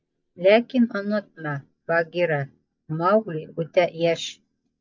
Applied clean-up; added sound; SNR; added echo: neural mask model DeepFilterNet 3.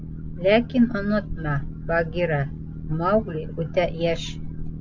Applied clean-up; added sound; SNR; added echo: none; Boat, Water vehicle; 7 dB; none.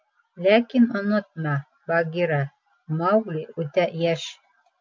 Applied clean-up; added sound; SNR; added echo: none; none; none; none.